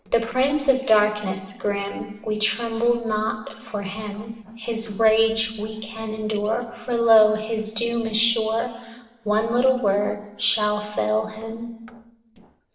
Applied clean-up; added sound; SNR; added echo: neural separator model SepFormer DNS4.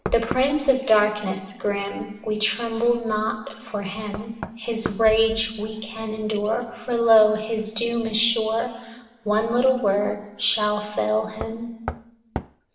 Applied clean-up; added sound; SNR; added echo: none; Knock; 15 dB; reverberation time 1.1 s.